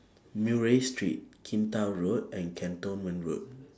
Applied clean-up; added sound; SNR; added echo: none; none; none; none.